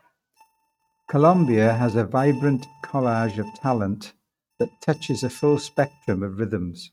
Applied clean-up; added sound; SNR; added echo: neural mask model RNNoise.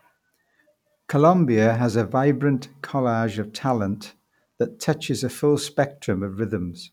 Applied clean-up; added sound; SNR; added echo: none; none; none; none.